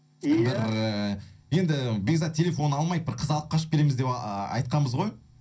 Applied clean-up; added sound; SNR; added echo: none; none; none; reverberation time 0.3 s.